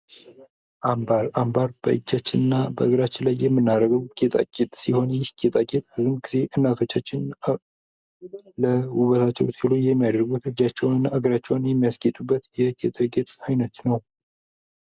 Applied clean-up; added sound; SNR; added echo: none; none; none; none.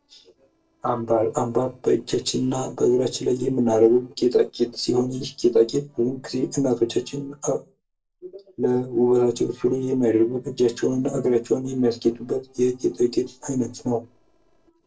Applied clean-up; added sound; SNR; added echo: neural separator model SepFormer DNS4.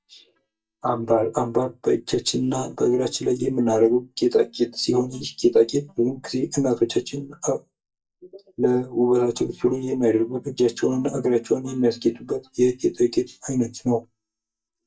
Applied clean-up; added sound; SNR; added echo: neural mask model DeepFilterNet 3.